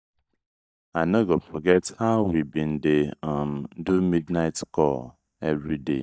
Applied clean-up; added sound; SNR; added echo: neural mask model DeepFilterNet 3.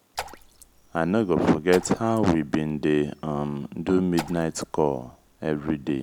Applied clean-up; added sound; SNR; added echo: none; Raindrop / Splash, splatter; 16 dB; none.